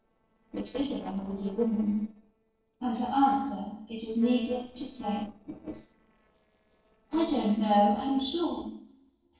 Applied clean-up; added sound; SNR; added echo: neural separator model SepFormer DNS4.